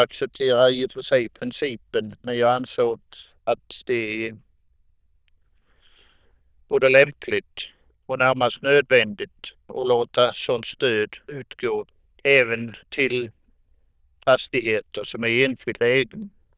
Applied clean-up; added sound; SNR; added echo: neural diffusion model UNIVERSE++.